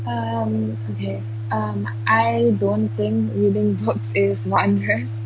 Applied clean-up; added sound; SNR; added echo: none; Organ; 6 dB; none.